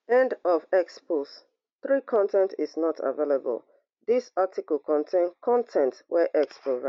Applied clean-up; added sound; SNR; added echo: none; none; none; none.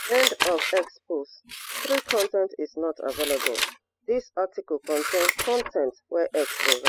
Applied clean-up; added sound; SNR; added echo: classical method spectral subtraction.